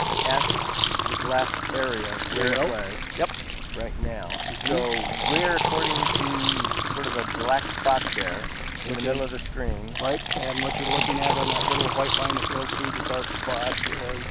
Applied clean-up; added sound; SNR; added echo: none; Fill (with liquid); -3 dB; none.